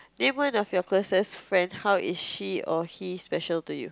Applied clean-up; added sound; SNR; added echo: none; none; none; none.